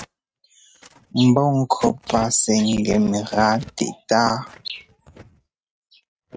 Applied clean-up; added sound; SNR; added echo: neural mask model RNNoise.